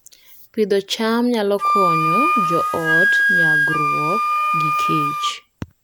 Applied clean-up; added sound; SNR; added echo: none; Wind instrument, woodwind instrument; -4 dB; none.